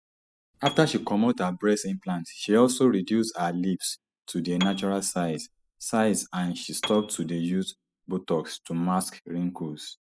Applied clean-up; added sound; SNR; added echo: classical method spectral subtraction.